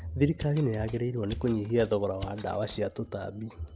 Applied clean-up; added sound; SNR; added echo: none; Mechanisms; 16 dB; none.